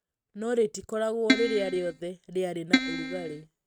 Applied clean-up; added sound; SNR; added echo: neural mask model RNNoise.